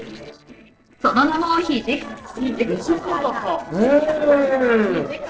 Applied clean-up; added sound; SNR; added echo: neural separator model SepFormer DNS4.